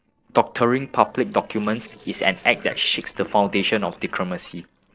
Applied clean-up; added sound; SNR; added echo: neural separator model SepFormer DNS4.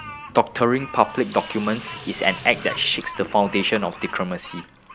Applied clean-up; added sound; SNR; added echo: none; Sink (filling or washing) + Bird vocalization, bird call, bird song; 15 dB; none.